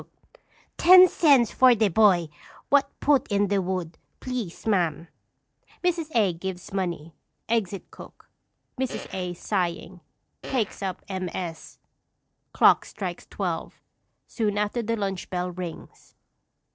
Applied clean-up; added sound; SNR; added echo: neural separator model SepFormer DNS4.